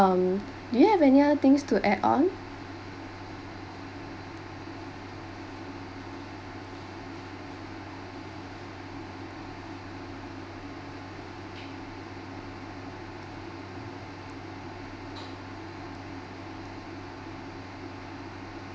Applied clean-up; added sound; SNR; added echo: none; none; none; none.